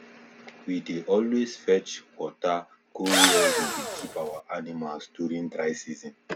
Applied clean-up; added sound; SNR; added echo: none; Engine / Drill; -5 dB; none.